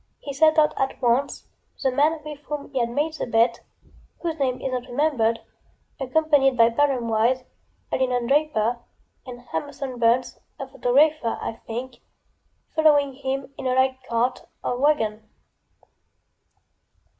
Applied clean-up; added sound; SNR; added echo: none; none; none; none.